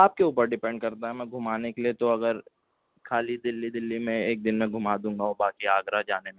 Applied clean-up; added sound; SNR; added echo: none; none; none; none.